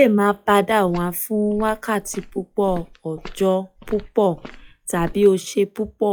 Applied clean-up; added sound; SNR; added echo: classical method log-MMSE.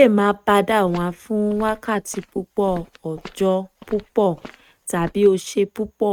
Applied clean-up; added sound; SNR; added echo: neural mask model RNNoise.